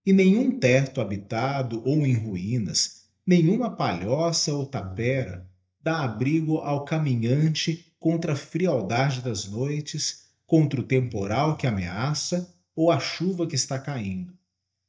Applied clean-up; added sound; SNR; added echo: neural mask model DeepFilterNet 3.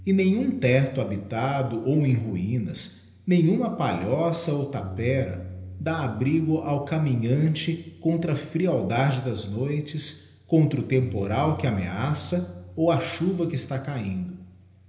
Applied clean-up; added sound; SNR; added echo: none; Bass guitar; 17 dB; reverberation time 0.8 s.